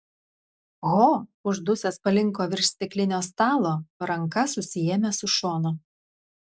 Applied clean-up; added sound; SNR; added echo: none; none; none; none.